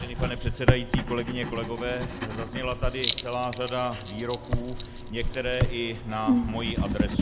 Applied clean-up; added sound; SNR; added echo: none; Writing; -3 dB; none.